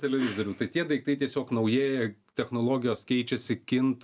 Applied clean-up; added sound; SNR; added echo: none; none; none; none.